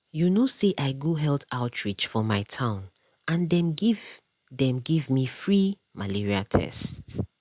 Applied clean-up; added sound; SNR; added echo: none; none; none; none.